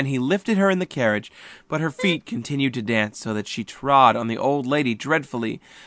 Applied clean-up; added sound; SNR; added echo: none; Wind instrument, woodwind instrument; 14 dB; none.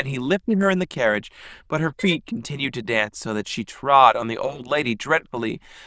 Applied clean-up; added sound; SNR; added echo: neural diffusion model UNIVERSE++.